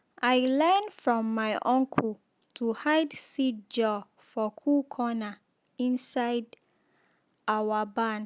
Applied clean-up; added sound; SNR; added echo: none; none; none; none.